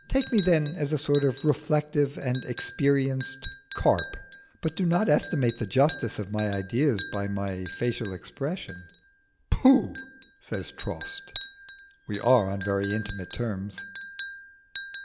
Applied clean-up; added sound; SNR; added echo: none; Chink, clink; 3 dB; none.